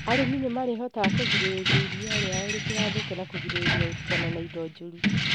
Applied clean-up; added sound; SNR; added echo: none; Keys jangling; -4 dB; none.